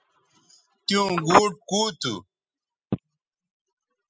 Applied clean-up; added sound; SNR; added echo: classical method spectral subtraction.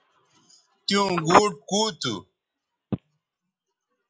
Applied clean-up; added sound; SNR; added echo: classical method log-MMSE.